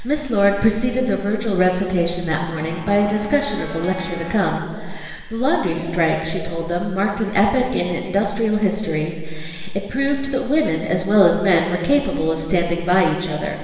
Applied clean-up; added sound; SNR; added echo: none; Guitar; 13 dB; reverberation time 1.6 s.